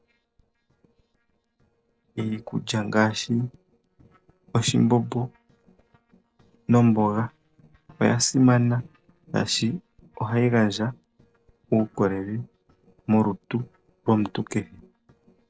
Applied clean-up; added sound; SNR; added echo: neural separator model SepFormer DNS4.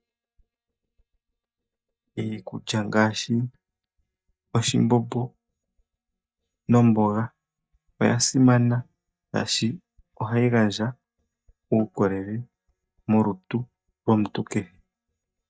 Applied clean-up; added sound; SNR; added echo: neural mask model DeepFilterNet 3.